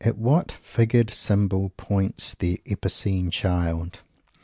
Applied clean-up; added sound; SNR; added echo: none; none; none; none.